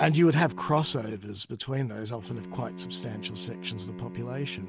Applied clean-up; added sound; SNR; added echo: none; Bowed string instrument; 13 dB; none.